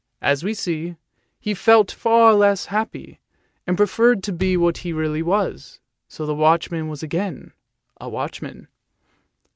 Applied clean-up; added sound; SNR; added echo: none; Bass drum; 17 dB; none.